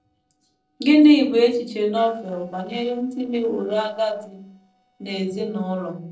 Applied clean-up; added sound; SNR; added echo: neural separator model SepFormer DNS4.